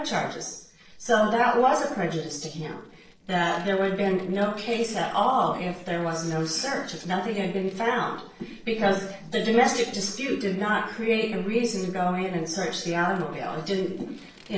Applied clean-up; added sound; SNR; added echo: neural separator model SepFormer DNS4.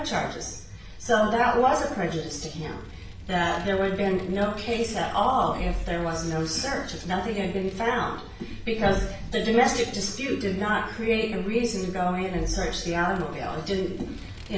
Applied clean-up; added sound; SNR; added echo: none; Vehicle; 20 dB; reverberation time 0.6 s.